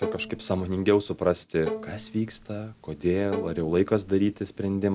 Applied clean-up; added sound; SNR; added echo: none; Bowed string instrument; 12 dB; none.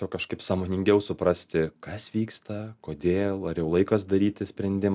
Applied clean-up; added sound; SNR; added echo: none; none; none; none.